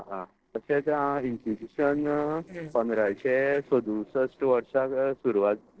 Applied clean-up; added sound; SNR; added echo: neural separator model SepFormer DNS4.